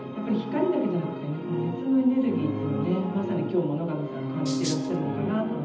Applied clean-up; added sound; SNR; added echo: none; Rattle (instrument); 13 dB; reverberation time 0.8 s.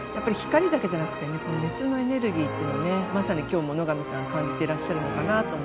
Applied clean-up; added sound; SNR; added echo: none; none; none; none.